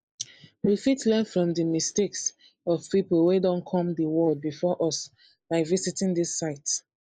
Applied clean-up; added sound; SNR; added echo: neural mask model Resemble Enhance denoiser.